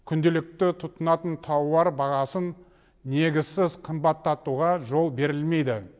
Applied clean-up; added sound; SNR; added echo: none; none; none; none.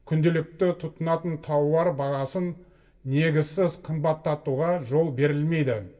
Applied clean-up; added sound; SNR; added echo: none; none; none; reverberation time 0.2 s.